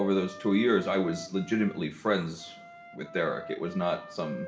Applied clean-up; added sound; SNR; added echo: none; Wind instrument, woodwind instrument; 16 dB; reverberation time 0.8 s.